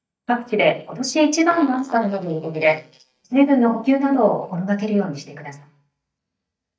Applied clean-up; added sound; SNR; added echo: neural mask model DeepFilterNet 3.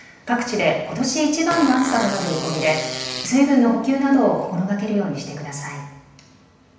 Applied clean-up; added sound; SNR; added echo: none; Fart; 10 dB; reverberation time 0.9 s.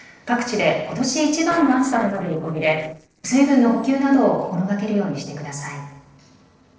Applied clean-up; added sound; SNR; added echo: neural separator model SepFormer DNS4.